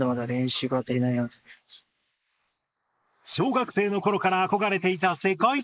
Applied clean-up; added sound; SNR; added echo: neural mask model Resemble Enhance denoiser.